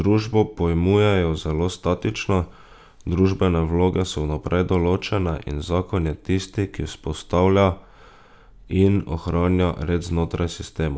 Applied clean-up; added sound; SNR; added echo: none; none; none; none.